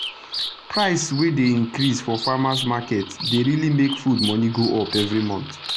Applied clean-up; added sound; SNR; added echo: none; Bird vocalization, bird call, bird song; 9 dB; none.